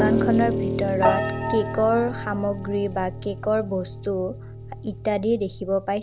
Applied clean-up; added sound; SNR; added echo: none; Piano; 2 dB; none.